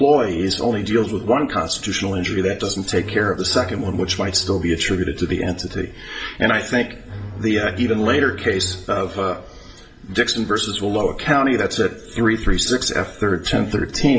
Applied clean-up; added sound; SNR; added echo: none; Bowed string instrument; 11 dB; reverberation time 0.5 s.